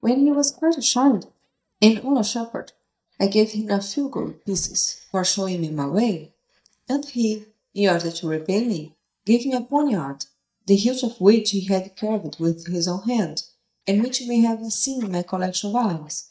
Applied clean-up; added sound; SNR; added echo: neural mask model DeepFilterNet 3.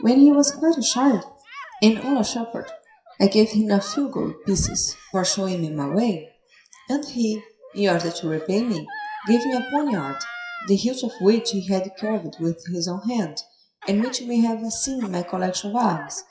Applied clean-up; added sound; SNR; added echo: classical method WPE with log-MMSE.